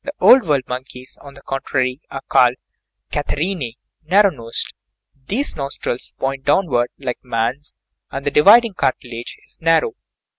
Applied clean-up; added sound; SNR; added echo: none; none; none; none.